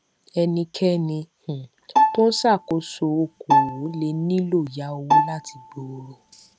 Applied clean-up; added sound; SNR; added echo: none; Bowed string instrument; 0 dB; none.